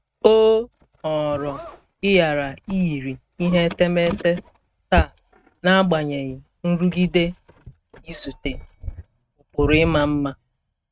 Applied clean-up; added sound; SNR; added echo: neural mask model RNNoise.